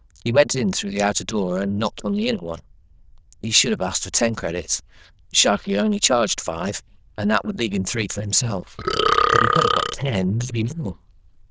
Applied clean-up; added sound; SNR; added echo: neural diffusion model UNIVERSE++.